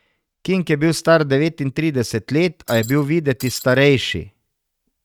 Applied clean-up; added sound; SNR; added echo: neural mask model RNNoise.